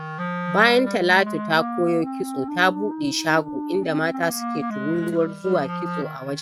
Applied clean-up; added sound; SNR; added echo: neural mask model RNNoise.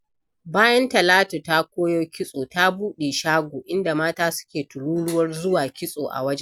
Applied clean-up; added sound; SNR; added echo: none; none; none; none.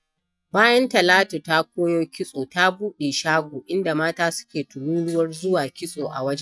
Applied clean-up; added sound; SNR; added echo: neural mask model DeepFilterNet 3.